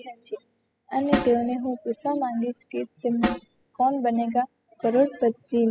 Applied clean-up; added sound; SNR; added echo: classical method spectral subtraction.